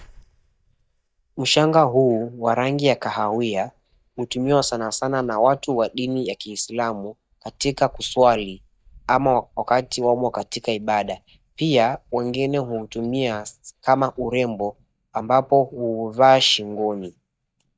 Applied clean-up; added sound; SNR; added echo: neural mask model DeepFilterNet 3.